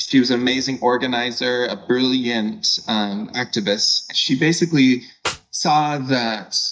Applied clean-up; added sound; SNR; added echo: neural mask model DeepFilterNet 3.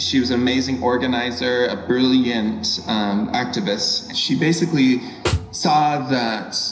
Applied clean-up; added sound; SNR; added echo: none; Snare drum; 12 dB; reverberation time 0.9 s.